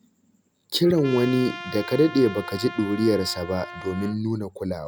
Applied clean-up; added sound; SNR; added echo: none; Trumpet; 14 dB; none.